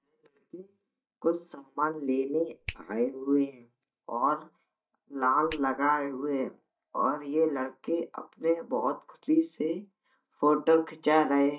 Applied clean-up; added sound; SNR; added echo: neural mask model DeepFilterNet 3.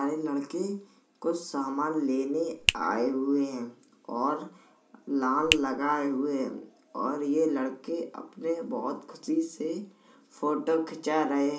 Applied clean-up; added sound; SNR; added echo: none; Finger snapping; 1 dB; reverberation time 0.4 s.